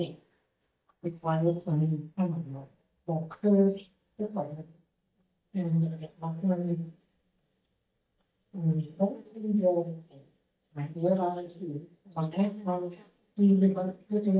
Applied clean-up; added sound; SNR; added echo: neural mask model DeepFilterNet 3.